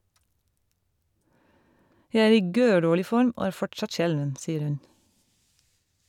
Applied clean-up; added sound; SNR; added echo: none; none; none; none.